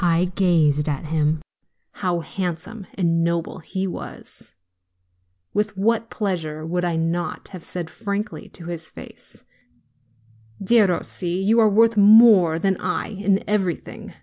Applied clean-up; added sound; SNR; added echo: none; none; none; none.